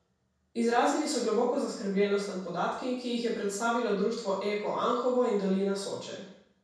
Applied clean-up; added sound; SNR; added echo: none; none; none; reverberation time 0.7 s.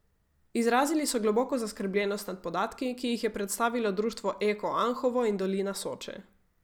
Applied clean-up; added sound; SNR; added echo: none; none; none; none.